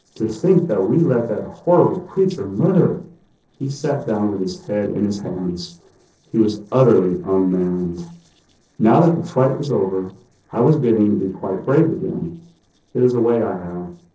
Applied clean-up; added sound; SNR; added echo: neural separator model SepFormer DNS4.